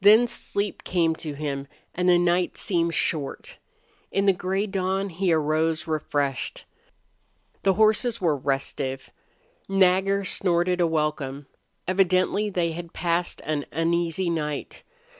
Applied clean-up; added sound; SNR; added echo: none; none; none; none.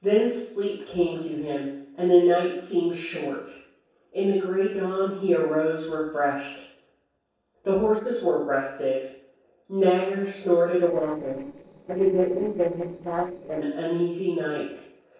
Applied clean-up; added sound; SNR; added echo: neural separator model SepFormer DNS4.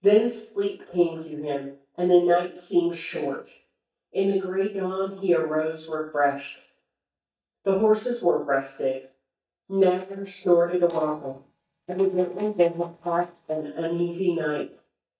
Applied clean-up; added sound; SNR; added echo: neural mask model DeepFilterNet 3.